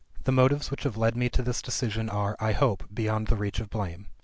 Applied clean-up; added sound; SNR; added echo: none; none; none; none.